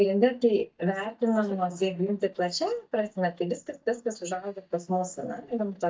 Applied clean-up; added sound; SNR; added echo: neural mask model DeepFilterNet 3.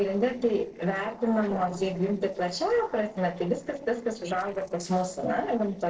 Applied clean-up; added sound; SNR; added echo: neural separator model SepFormer DNS4.